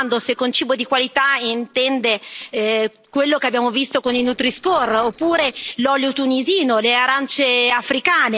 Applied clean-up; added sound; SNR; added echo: neural separator model SepFormer DNS4.